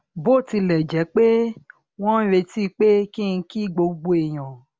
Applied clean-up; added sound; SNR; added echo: none; none; none; none.